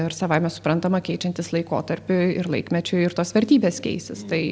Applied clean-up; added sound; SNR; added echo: none; none; none; none.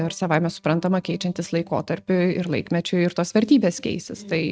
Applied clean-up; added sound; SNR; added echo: neural mask model RNNoise.